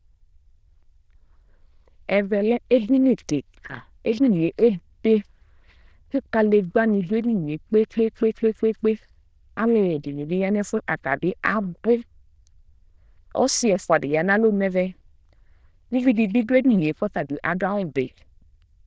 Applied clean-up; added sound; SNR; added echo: neural diffusion model UNIVERSE++.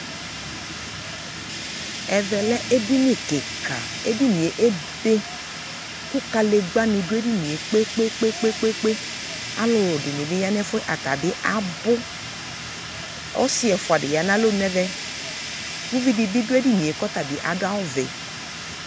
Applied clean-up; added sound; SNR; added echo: none; Fire; 9 dB; none.